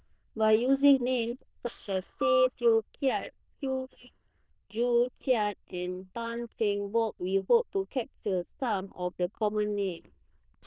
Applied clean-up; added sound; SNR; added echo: neural diffusion model UNIVERSE++.